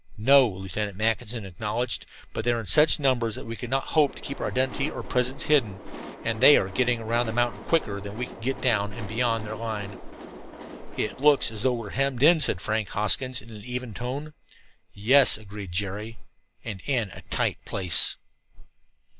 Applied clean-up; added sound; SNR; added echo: none; Train; 18 dB; none.